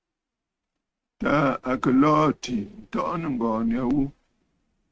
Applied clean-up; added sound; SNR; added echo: neural mask model RNNoise.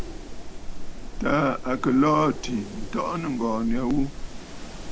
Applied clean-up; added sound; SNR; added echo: none; Wind; 6 dB; none.